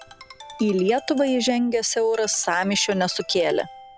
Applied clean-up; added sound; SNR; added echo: none; Ringtone; 20 dB; none.